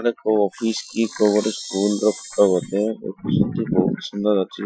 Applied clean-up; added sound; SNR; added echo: classical method Wiener filter.